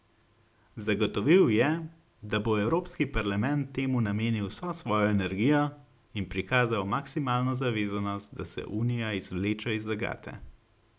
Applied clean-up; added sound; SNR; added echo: none; none; none; none.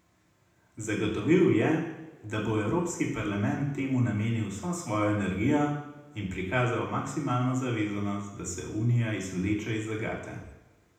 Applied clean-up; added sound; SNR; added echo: none; none; none; reverberation time 0.8 s.